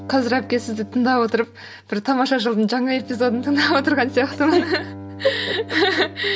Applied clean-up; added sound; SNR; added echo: none; Bowed string instrument; 16 dB; none.